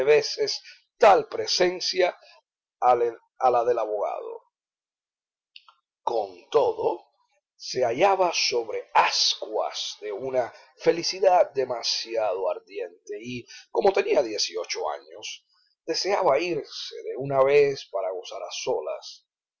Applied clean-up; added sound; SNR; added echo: none; none; none; none.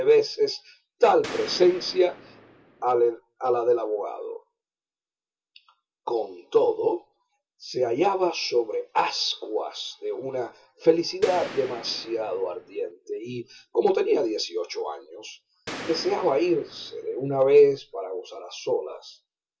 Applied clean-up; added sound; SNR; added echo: none; Gunshot, gunfire; 14 dB; reverberation time 0.2 s.